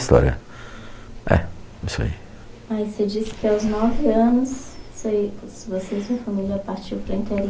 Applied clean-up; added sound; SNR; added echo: none; none; none; none.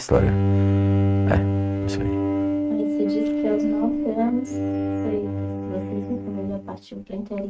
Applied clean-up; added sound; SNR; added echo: neural mask model RNNoise.